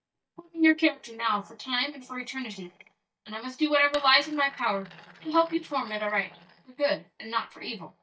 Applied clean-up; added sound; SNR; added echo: neural mask model DeepFilterNet 3.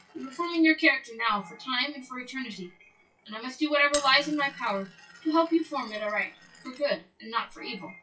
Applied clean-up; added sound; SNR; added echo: classical method WPE with log-MMSE.